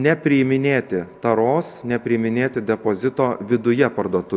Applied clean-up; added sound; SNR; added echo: none; none; none; none.